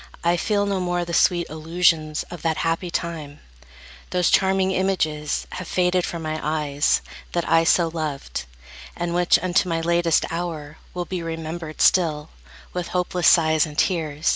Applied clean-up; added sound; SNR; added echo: none; none; none; none.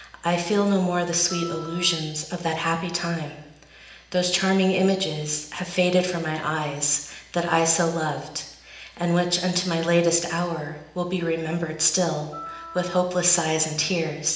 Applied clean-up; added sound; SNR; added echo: none; Wind instrument, woodwind instrument; 17 dB; reverberation time 0.8 s.